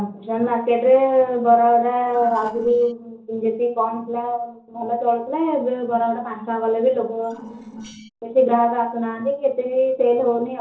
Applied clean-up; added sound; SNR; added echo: neural separator model SepFormer DNS4.